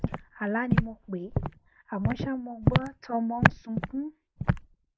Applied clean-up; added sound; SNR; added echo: none; Walk, footsteps; -4 dB; none.